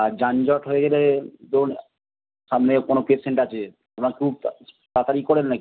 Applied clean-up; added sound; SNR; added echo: none; none; none; none.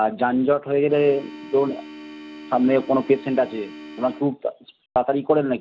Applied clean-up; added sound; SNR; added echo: none; Organ; 16 dB; none.